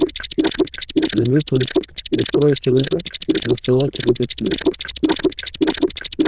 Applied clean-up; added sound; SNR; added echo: neural diffusion model UNIVERSE++.